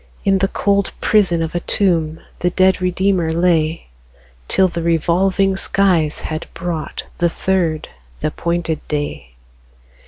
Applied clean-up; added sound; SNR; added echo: none; none; none; none.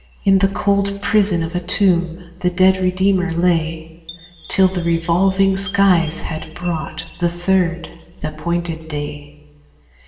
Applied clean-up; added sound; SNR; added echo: none; Chime; 19 dB; reverberation time 0.9 s.